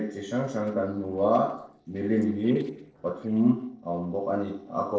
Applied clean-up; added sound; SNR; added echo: neural separator model SepFormer DNS4.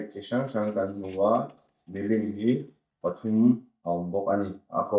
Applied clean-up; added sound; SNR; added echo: neural mask model DeepFilterNet 3.